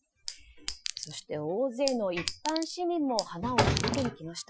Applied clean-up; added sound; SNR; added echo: classical method Wiener filter.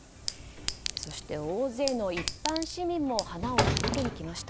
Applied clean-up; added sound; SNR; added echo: none; Chink, clink + Sliding door / Train; 1 dB; none.